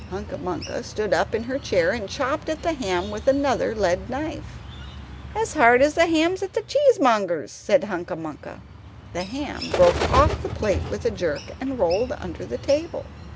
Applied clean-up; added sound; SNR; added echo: none; Bird; 10 dB; none.